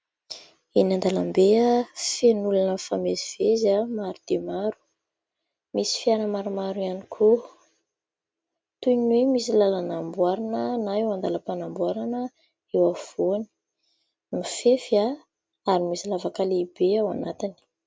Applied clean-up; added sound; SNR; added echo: none; none; none; none.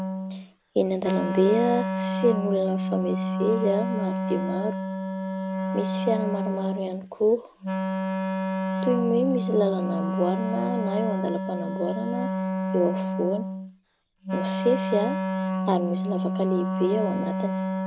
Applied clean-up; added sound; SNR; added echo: none; Wind instrument, woodwind instrument; 0 dB; none.